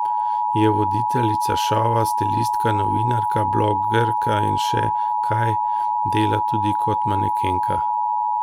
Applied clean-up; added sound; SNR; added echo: none; Alarm; -4 dB; none.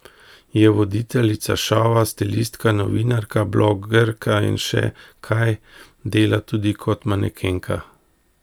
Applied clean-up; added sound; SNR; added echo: none; none; none; none.